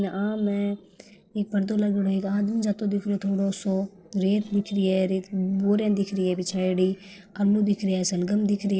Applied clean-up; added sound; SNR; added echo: neural separator model SepFormer DNS4.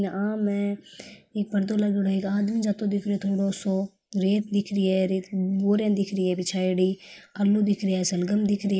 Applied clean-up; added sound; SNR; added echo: neural mask model Resemble Enhance denoiser.